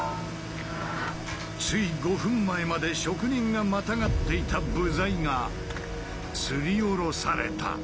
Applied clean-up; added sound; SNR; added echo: none; Fireworks; 16 dB; none.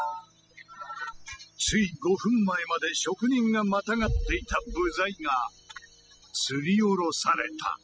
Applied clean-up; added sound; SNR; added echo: classical method spectral subtraction.